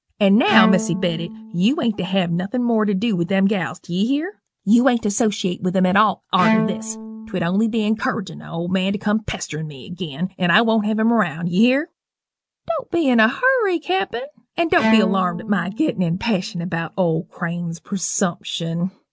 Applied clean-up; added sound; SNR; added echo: none; Bowed string instrument; 7 dB; none.